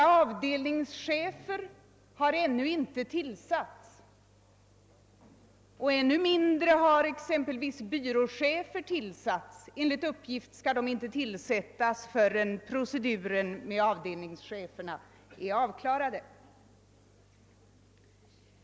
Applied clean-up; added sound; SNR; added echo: none; none; none; none.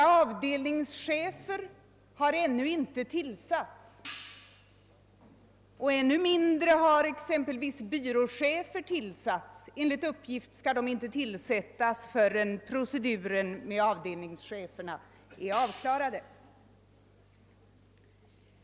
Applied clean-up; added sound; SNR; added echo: none; Hi-hat; 16 dB; none.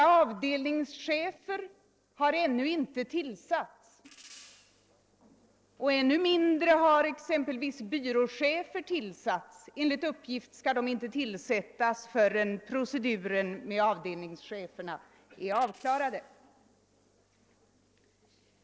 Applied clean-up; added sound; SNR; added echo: neural separator model SepFormer DNS4.